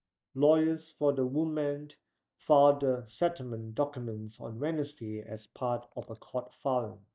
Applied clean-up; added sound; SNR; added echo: neural mask model DeepFilterNet 3.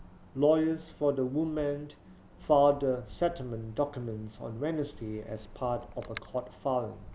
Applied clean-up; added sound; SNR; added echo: none; Wind; 19 dB; none.